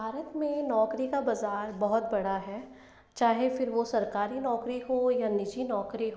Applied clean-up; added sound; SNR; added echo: none; none; none; none.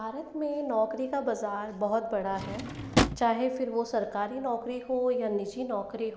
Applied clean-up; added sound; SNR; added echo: none; Drawer open or close; 0 dB; none.